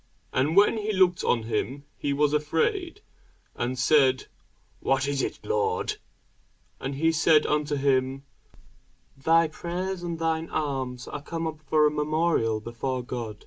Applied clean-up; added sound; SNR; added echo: none; none; none; none.